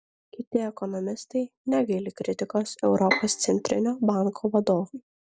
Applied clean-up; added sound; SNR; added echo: none; Bowed string instrument; 6 dB; none.